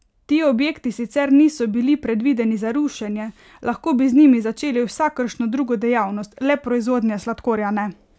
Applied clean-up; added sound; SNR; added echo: none; none; none; none.